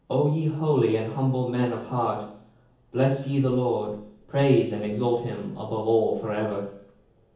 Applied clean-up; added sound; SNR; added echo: none; none; none; reverberation time 0.7 s.